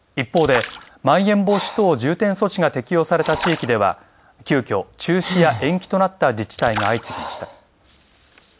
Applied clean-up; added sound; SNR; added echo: none; Splash, splatter + Breathing; 12 dB; none.